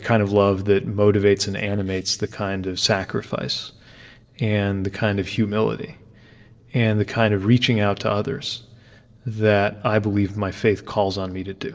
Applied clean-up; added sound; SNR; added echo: neural separator model SepFormer DNS4.